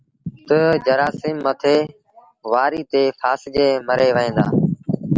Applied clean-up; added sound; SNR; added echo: none; none; none; none.